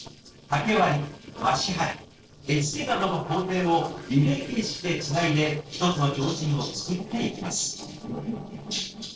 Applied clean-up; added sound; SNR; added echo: neural separator model SepFormer DNS4.